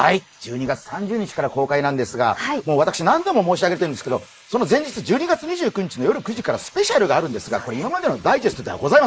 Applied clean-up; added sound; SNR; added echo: neural mask model Resemble Enhance denoiser.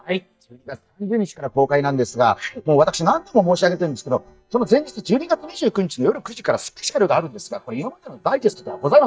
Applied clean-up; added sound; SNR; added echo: neural mask model DeepFilterNet 3.